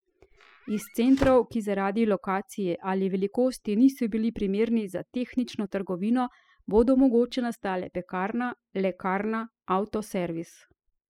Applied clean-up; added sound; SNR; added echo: classical method spectral subtraction.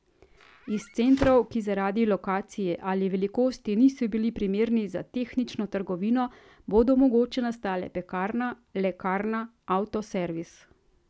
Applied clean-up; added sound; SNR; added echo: none; Squeak / Slam / Wood; 12 dB; none.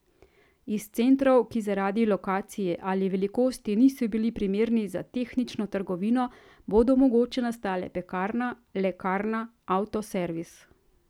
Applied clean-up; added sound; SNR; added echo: none; none; none; none.